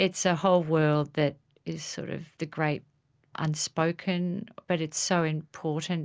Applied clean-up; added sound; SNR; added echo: none; none; none; none.